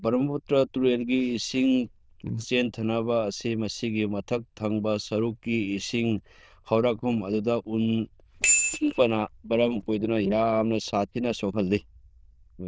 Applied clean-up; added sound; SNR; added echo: neural diffusion model UNIVERSE++.